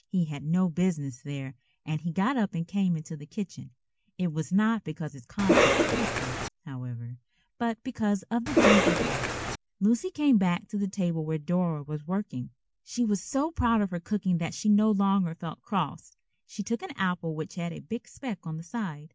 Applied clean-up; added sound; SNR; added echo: none; Cough; -5 dB; none.